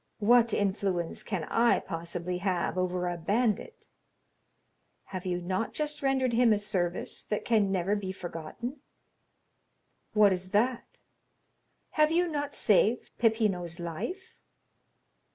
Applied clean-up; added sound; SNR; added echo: none; none; none; none.